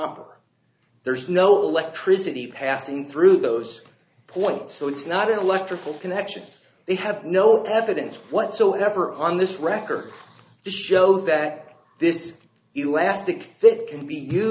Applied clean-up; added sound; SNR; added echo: none; none; none; none.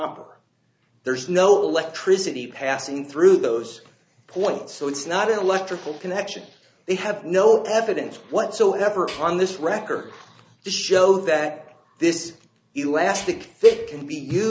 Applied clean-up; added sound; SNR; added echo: none; Tools; 16 dB; none.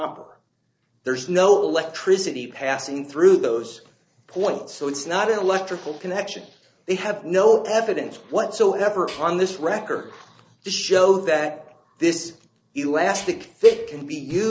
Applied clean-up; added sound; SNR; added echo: neural separator model SepFormer DNS4.